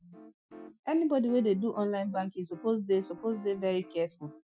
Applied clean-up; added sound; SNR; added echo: classical method Wiener filter.